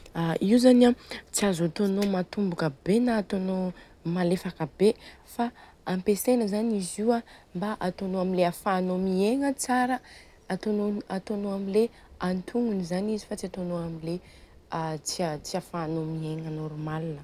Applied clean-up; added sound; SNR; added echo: none; none; none; none.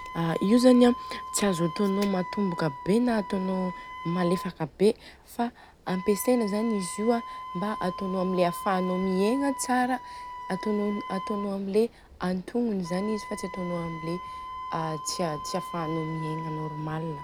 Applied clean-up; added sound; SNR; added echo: none; Wind instrument, woodwind instrument; 11 dB; none.